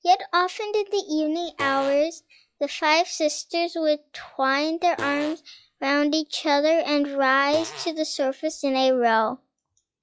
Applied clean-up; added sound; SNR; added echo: classical method log-MMSE.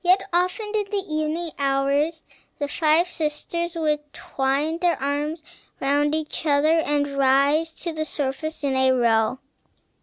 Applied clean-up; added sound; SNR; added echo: none; none; none; none.